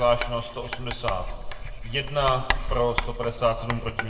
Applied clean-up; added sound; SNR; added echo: none; Writing; 3 dB; reverberation time 1.6 s.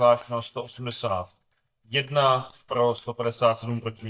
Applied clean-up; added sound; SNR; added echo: neural mask model DeepFilterNet 3.